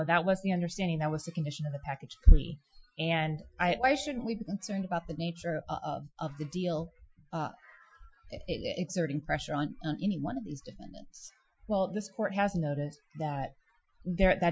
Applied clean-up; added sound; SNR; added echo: classical method Wiener filter.